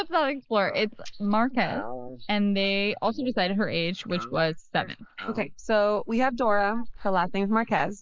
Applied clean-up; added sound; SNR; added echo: neural mask model Resemble Enhance denoiser.